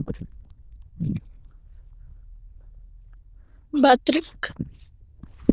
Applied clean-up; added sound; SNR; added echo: neural diffusion model UNIVERSE++.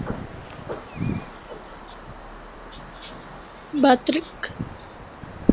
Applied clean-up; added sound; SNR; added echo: none; Wind; 3 dB; none.